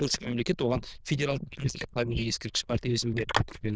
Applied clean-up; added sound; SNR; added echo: neural diffusion model UNIVERSE++.